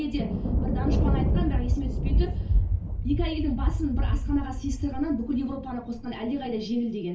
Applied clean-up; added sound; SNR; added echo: none; Thunder; -4 dB; reverberation time 0.3 s.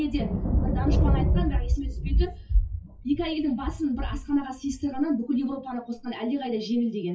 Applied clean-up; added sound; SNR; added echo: classical method WPE with log-MMSE.